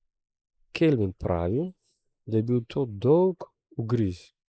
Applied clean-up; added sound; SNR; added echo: neural mask model Resemble Enhance denoiser.